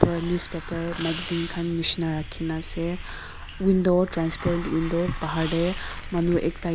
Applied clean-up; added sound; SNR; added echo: none; Hiss; 10 dB; none.